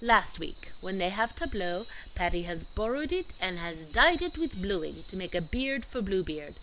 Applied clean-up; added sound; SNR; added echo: none; Screech; 17 dB; none.